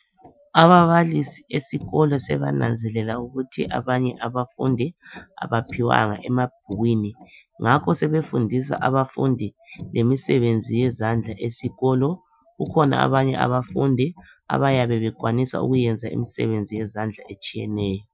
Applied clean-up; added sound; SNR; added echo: classical method Wiener filter.